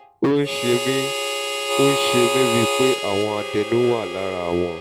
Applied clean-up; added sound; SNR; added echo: none; Harmonica; 2 dB; none.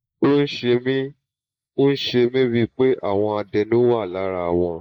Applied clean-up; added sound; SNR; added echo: neural mask model Resemble Enhance denoiser.